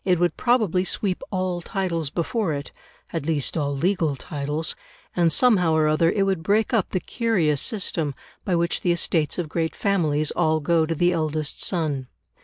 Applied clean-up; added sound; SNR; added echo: none; none; none; none.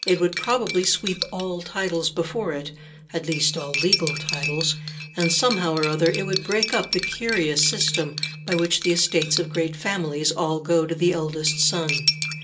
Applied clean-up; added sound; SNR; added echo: none; Cutlery, silverware; 7 dB; reverberation time 0.2 s.